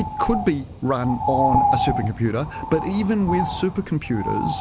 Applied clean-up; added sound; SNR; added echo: none; Bird; 2 dB; none.